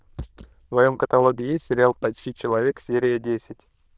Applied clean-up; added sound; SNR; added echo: neural diffusion model UNIVERSE++.